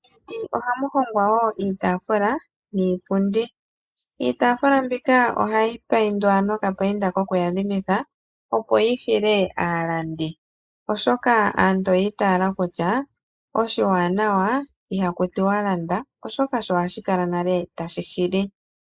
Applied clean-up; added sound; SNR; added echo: neural mask model Resemble Enhance denoiser.